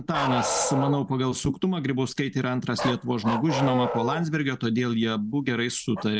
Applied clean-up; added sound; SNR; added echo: none; Bark; 7 dB; none.